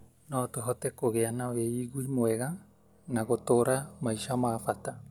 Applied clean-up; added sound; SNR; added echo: none; none; none; none.